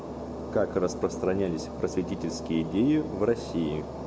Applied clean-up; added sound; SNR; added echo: none; none; none; none.